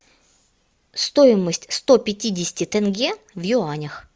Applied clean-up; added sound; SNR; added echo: none; none; none; none.